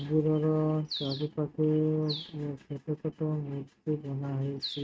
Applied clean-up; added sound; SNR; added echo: neural mask model RNNoise.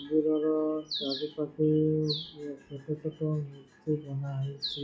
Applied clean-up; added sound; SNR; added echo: classical method log-MMSE.